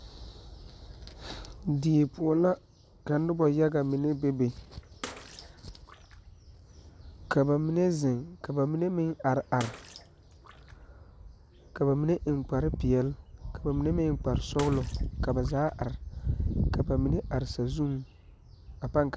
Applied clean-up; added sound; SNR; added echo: none; Bathtub (filling or washing) / Water / Splash, splatter; 19 dB; none.